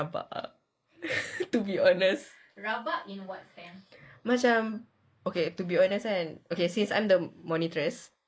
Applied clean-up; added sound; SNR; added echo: neural mask model Resemble Enhance denoiser.